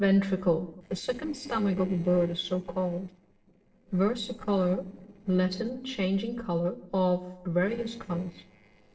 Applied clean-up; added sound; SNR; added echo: neural separator model SepFormer DNS4.